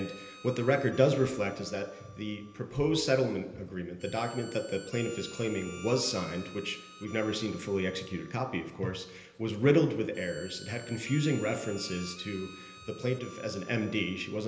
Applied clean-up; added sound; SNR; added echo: none; Harmonica; 19 dB; reverberation time 1.4 s.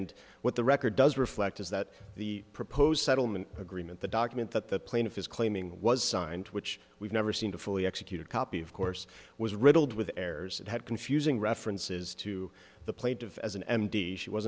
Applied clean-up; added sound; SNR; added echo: none; none; none; none.